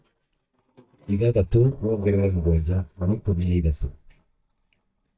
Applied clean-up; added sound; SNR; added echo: neural mask model DeepFilterNet 3.